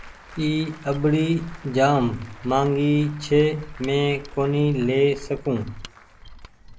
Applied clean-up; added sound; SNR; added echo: none; Mechanisms + Applause / Crowd; 17 dB; none.